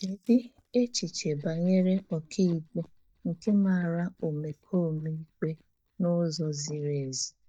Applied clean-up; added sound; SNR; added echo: neural mask model DeepFilterNet 3.